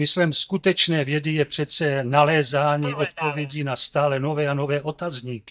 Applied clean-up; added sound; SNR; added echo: neural mask model DeepFilterNet 3.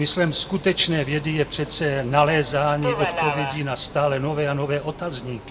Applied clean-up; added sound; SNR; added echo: none; Subway, metro, underground; 9 dB; reverberation time 1.7 s.